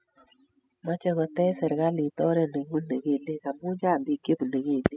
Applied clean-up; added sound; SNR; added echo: classical method spectral subtraction.